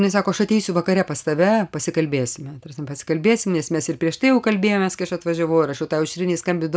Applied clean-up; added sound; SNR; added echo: none; none; none; none.